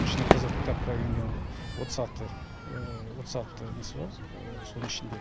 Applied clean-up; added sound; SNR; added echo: none; Crowd / Fireworks; -1 dB; none.